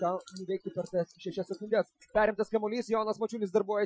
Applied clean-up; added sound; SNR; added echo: classical method Wiener filter.